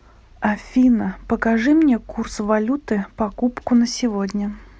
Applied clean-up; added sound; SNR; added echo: none; none; none; none.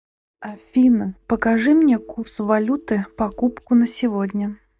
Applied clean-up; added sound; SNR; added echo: neural mask model DeepFilterNet 3.